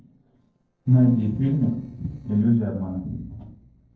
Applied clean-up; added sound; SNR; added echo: neural separator model SepFormer DNS4.